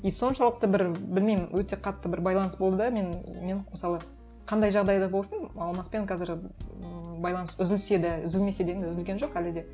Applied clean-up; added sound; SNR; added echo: none; none; none; none.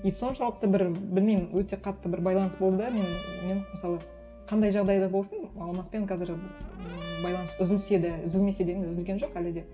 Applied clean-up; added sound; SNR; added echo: none; Brass instrument; 19 dB; reverberation time 2.3 s.